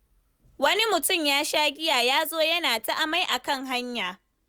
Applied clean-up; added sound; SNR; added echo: none; none; none; none.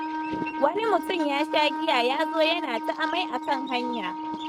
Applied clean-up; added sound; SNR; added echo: neural mask model RNNoise.